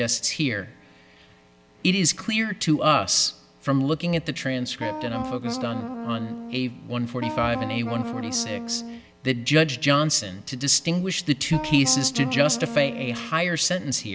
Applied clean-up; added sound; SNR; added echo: none; Wind instrument, woodwind instrument; 7 dB; none.